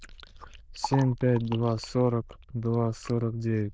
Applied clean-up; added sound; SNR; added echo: neural diffusion model UNIVERSE++.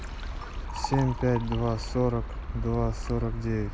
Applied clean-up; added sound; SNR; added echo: none; Liquid; 14 dB; none.